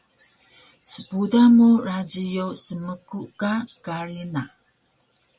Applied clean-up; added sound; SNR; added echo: none; none; none; none.